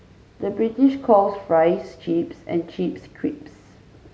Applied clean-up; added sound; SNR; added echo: none; none; none; none.